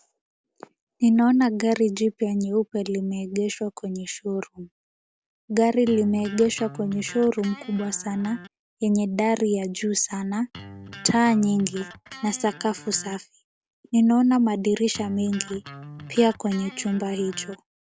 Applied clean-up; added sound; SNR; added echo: none; Electric guitar; 17 dB; none.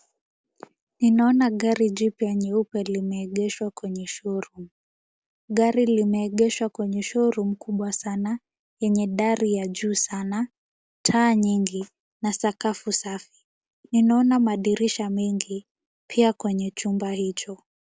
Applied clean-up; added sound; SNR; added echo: none; none; none; none.